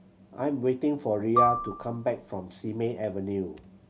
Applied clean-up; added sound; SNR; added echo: none; Marimba, xylophone; 2 dB; none.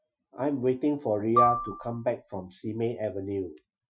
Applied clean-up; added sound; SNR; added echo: classical method Wiener filter.